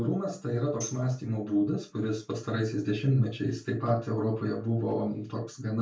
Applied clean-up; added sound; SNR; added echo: none; Tambourine; 16 dB; reverberation time 0.2 s.